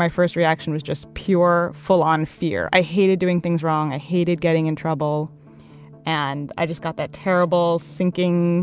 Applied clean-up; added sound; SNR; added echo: none; none; none; none.